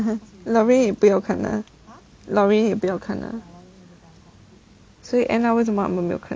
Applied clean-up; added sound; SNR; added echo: none; none; none; none.